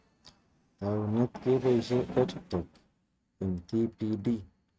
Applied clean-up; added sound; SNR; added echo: neural mask model RNNoise.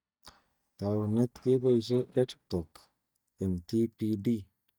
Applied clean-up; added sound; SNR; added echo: neural mask model DeepFilterNet 3.